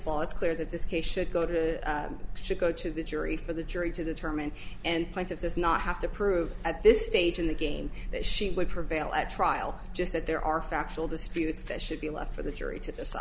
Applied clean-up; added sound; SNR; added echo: none; none; none; none.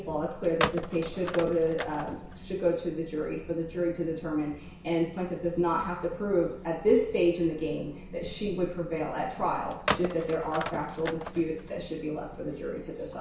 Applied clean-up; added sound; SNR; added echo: none; Telephone; 6 dB; reverberation time 0.6 s.